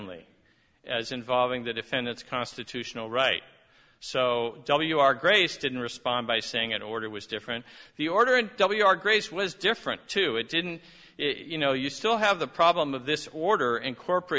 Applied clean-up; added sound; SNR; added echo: none; none; none; none.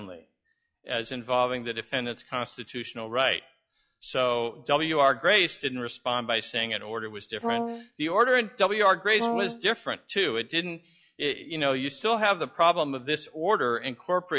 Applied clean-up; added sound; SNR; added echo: classical method log-MMSE.